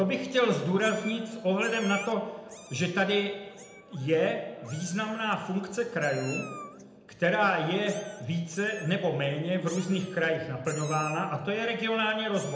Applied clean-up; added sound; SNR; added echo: none; Meow; 18 dB; reverberation time 0.7 s.